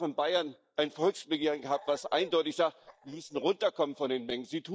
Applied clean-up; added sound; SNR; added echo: neural mask model DeepFilterNet 3.